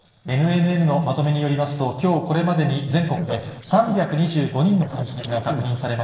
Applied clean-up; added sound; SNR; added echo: neural separator model SepFormer DNS4.